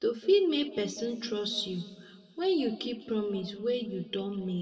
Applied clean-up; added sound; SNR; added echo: none; none; none; reverberation time 1.5 s.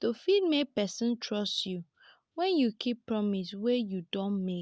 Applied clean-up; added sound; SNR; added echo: none; none; none; none.